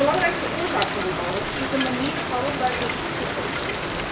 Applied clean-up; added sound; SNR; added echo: none; Rain; 0 dB; reverberation time 0.7 s.